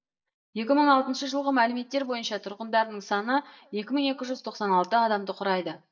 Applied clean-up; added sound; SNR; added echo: neural mask model DeepFilterNet 3.